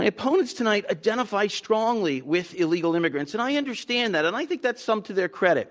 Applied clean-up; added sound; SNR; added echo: none; none; none; none.